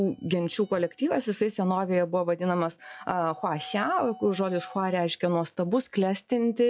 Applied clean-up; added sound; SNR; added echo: classical method log-MMSE.